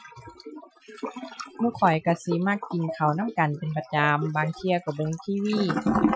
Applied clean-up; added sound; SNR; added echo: classical method Wiener filter.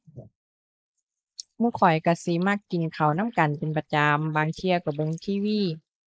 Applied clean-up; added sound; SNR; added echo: neural mask model Resemble Enhance denoiser.